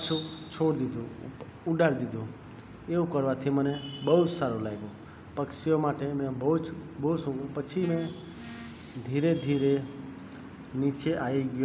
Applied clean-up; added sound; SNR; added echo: none; none; none; none.